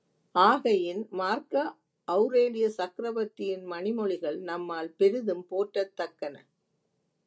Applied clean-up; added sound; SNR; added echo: none; none; none; none.